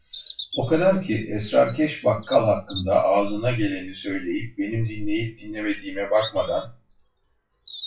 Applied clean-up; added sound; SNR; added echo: classical method WPE with log-MMSE.